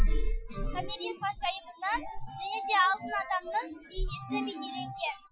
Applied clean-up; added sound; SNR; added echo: classical method Wiener filter.